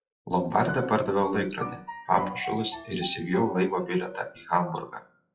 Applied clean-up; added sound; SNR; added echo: classical method WPE with log-MMSE.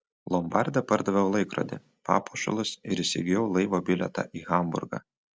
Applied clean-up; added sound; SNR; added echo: none; none; none; none.